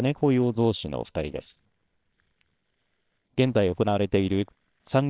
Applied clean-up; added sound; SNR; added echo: neural separator model SepFormer WHAMR!.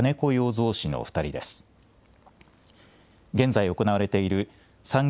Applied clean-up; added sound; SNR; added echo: none; none; none; none.